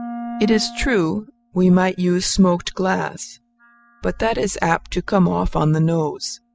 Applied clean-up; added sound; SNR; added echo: classical method spectral subtraction.